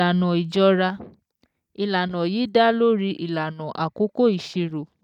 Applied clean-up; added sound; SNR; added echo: neural mask model DeepFilterNet 3.